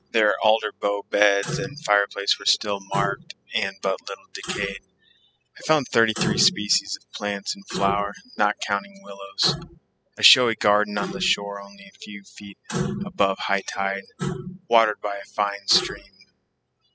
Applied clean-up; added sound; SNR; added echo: classical method spectral subtraction.